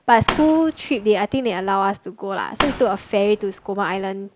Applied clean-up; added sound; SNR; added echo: none; Fireworks; 9 dB; none.